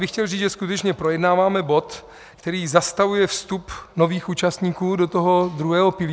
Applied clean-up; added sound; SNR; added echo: none; none; none; none.